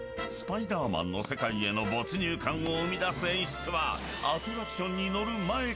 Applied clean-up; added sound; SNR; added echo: none; Keyboard (musical) + Fire; 19 dB; none.